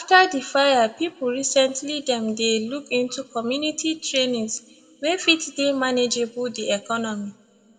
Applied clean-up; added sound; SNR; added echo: none; none; none; reverberation time 1.6 s.